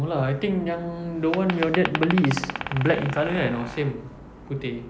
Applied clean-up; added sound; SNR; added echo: none; Glass; 8 dB; none.